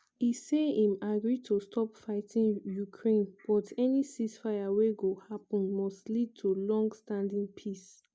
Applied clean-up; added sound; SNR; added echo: none; none; none; none.